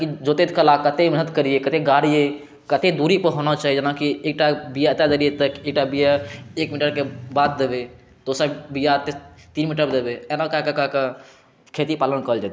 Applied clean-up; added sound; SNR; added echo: none; none; none; none.